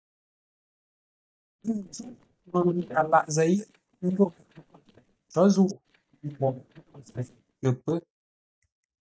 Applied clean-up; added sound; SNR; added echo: neural mask model DeepFilterNet 3.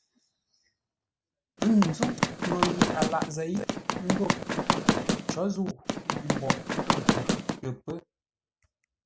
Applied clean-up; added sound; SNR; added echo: none; Run; -5 dB; none.